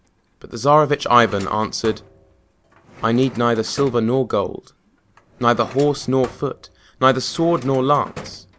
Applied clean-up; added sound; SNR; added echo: none; Drawer open or close; 20 dB; none.